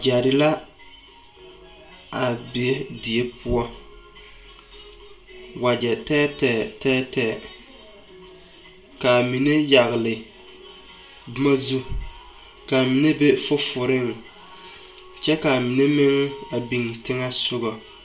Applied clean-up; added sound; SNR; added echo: none; none; none; reverberation time 0.3 s.